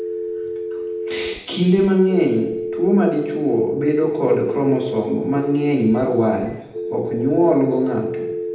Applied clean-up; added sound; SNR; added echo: none; Telephone; 7 dB; reverberation time 0.8 s.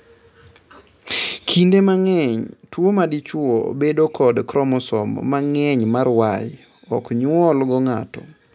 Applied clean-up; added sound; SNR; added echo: none; none; none; none.